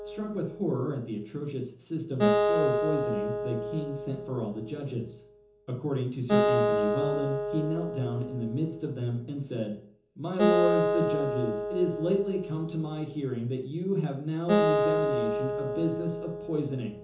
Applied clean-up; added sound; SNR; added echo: none; Acoustic guitar; -1 dB; reverberation time 0.6 s.